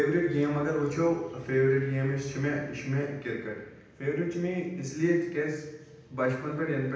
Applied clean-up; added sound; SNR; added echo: none; none; none; reverberation time 0.9 s.